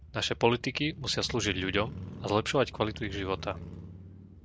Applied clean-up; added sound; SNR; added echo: none; Motorcycle; 12 dB; none.